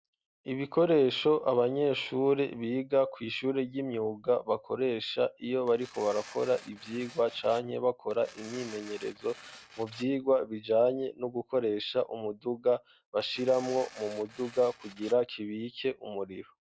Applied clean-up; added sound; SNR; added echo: none; Tearing; 20 dB; none.